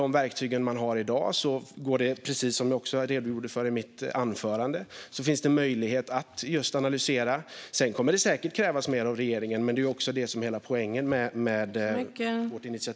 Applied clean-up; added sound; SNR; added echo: none; none; none; none.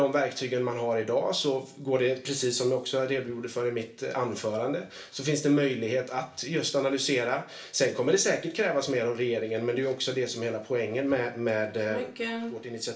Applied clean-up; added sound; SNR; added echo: none; none; none; reverberation time 0.4 s.